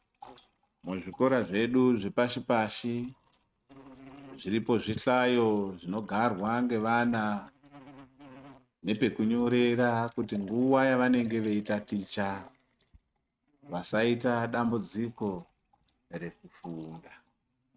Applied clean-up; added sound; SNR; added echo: neural mask model RNNoise.